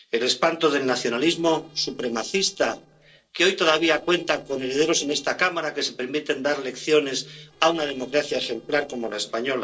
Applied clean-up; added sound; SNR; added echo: neural separator model SepFormer DNS4.